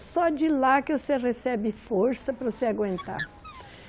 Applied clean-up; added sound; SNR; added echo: none; Bird; 19 dB; none.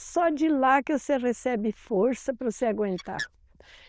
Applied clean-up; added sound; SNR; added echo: neural diffusion model UNIVERSE++.